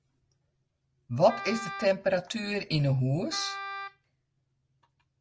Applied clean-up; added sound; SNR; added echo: none; Wind instrument, woodwind instrument; 10 dB; none.